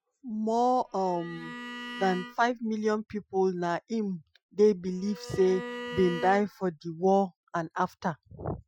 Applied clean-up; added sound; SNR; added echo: classical method Wiener filter.